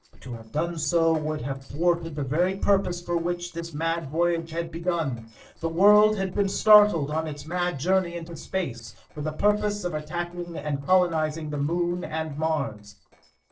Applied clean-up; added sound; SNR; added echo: neural separator model SepFormer DNS4.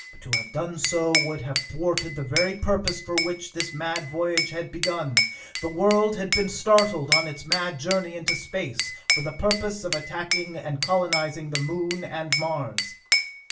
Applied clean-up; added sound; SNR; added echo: none; Glass / Bell; 2 dB; reverberation time 0.3 s.